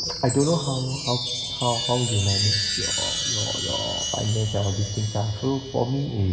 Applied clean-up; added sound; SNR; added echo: none; Chime; 4 dB; reverberation time 1.6 s.